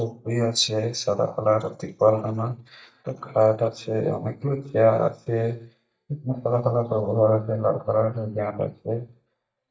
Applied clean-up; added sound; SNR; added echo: neural mask model DeepFilterNet 3.